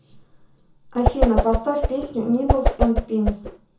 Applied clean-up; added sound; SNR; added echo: none; Whoosh, swoosh, swish; -2 dB; reverberation time 0.6 s.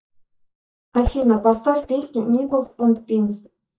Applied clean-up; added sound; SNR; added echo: neural mask model DeepFilterNet 3.